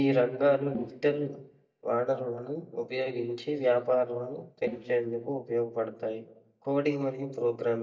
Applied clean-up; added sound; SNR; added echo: neural mask model DeepFilterNet 3.